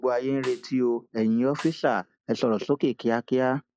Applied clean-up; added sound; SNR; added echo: classical method log-MMSE.